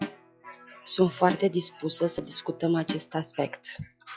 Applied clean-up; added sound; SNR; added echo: classical method log-MMSE.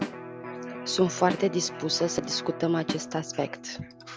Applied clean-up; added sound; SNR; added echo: none; Electric guitar + Snare drum; 8 dB; none.